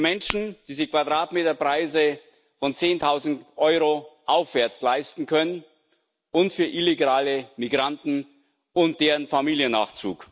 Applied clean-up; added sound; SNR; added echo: none; Tap / Glass; 16 dB; none.